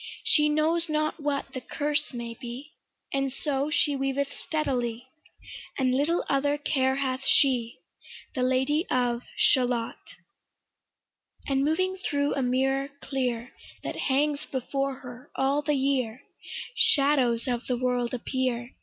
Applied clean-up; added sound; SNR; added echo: none; none; none; none.